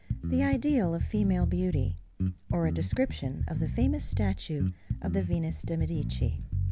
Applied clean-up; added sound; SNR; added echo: none; Bass guitar; 0 dB; none.